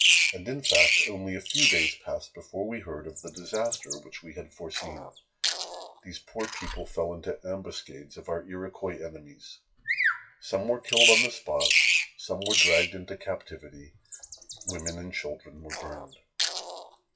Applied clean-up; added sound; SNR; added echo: classical method WPE with log-MMSE.